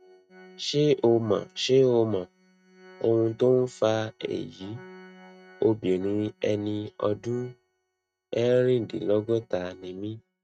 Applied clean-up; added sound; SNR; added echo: neural mask model RNNoise.